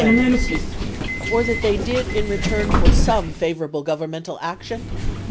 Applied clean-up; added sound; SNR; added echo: none; Subway, metro, underground; -4 dB; none.